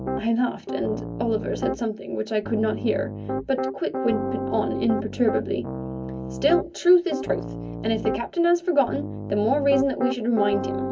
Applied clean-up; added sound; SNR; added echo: none; Piano; 6 dB; reverberation time 0.3 s.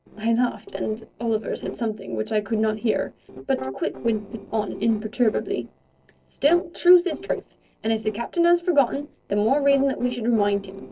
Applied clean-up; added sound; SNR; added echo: neural separator model SepFormer DNS4.